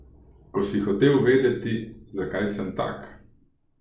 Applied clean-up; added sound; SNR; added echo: none; none; none; none.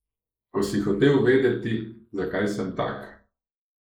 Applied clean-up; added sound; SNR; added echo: neural mask model Resemble Enhance denoiser.